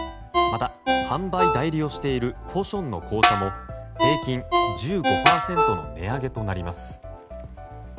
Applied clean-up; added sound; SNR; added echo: none; Ringtone + Snare drum; -2 dB; none.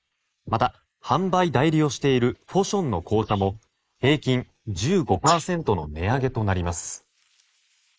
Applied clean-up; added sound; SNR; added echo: neural mask model Resemble Enhance denoiser.